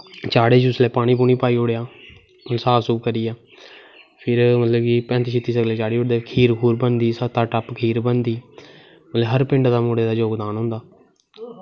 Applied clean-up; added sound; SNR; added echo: none; none; none; none.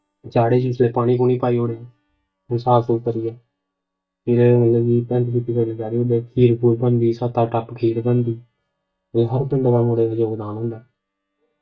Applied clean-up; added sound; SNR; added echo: neural mask model DeepFilterNet 3.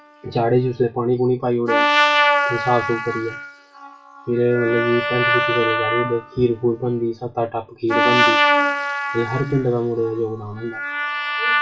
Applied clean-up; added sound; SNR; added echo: classical method WPE with log-MMSE.